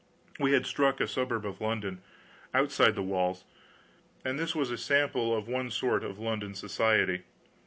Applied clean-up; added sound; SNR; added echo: none; none; none; none.